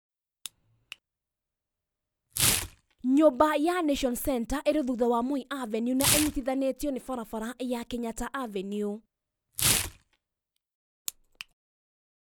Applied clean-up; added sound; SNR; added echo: none; Tearing; 5 dB; none.